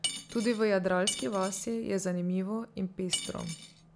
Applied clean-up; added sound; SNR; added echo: none; Cutlery, silverware / Dishes, pots, and pans; 6 dB; none.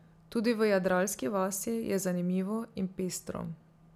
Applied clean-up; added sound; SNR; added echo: none; none; none; none.